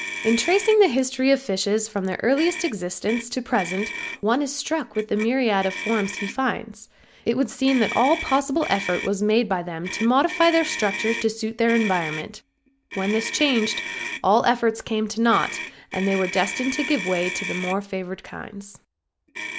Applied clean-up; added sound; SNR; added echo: none; Motor vehicle (road); 11 dB; none.